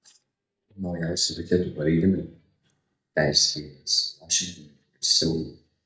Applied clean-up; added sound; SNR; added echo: neural mask model DeepFilterNet 3.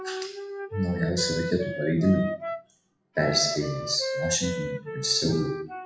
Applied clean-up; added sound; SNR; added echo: classical method WPE with log-MMSE.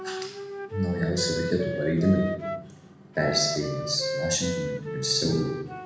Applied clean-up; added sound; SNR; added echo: none; Wind instrument, woodwind instrument; 6 dB; reverberation time 1.0 s.